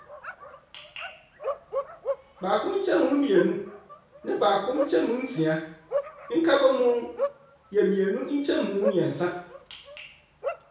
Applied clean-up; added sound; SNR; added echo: none; Bark; 9 dB; reverberation time 0.5 s.